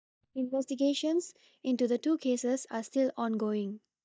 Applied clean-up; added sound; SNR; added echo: neural mask model DeepFilterNet 3.